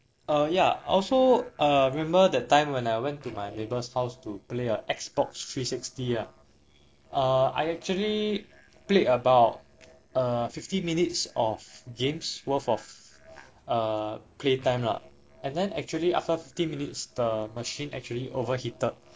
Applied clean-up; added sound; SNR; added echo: neural separator model SepFormer DNS4.